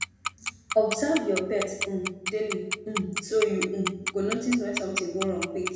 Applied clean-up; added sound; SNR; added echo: none; Tick-tock; 7 dB; reverberation time 0.9 s.